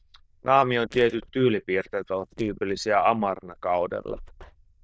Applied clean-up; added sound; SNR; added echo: neural diffusion model UNIVERSE++.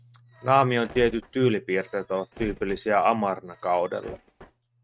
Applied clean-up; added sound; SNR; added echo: neural mask model RNNoise.